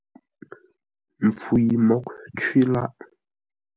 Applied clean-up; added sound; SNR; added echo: none; none; none; none.